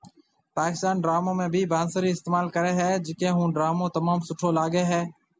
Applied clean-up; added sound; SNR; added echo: none; none; none; none.